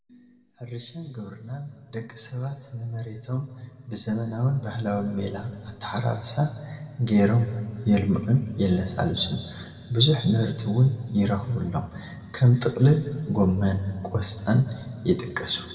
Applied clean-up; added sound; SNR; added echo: none; none; none; reverberation time 1.7 s.